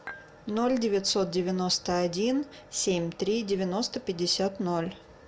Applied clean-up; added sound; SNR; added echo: none; Dishes, pots, and pans / Chink, clink; 16 dB; none.